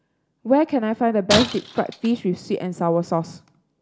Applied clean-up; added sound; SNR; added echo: none; Shatter; 7 dB; none.